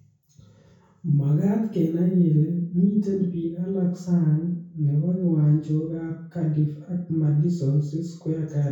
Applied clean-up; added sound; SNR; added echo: none; none; none; reverberation time 0.5 s.